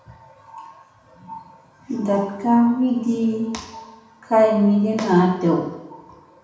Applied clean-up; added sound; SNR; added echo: none; none; none; reverberation time 0.9 s.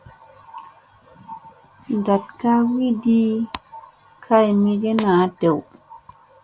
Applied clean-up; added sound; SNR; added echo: none; none; none; none.